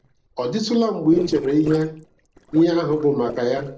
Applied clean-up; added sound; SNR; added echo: neural separator model SepFormer DNS4.